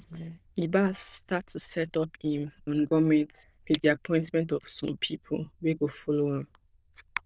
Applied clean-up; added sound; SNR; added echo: neural diffusion model UNIVERSE++.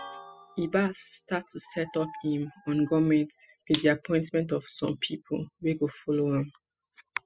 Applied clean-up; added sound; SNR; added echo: classical method spectral subtraction.